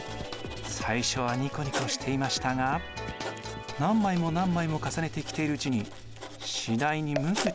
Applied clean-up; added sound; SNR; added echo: none; Writing; 13 dB; none.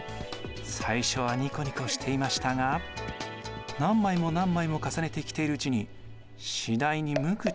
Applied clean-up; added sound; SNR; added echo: none; none; none; none.